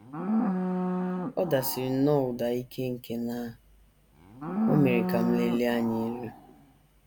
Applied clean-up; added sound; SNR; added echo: none; Livestock, farm animals, working animals; 3 dB; none.